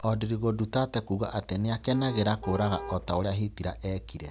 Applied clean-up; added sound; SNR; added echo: none; Car; 12 dB; none.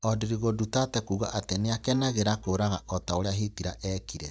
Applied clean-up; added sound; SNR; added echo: neural mask model DeepFilterNet 3.